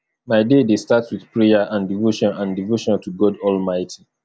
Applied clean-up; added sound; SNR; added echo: none; none; none; none.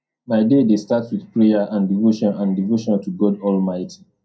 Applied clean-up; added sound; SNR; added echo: none; none; none; reverberation time 0.2 s.